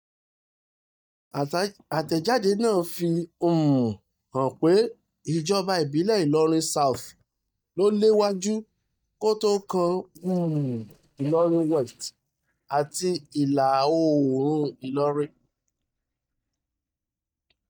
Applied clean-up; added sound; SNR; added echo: neural mask model DeepFilterNet 3.